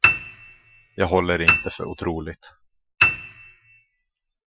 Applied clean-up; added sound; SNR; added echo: classical method Wiener filter.